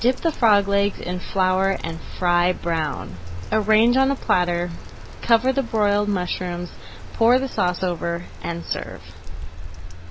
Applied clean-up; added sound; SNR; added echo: none; Rain; 20 dB; none.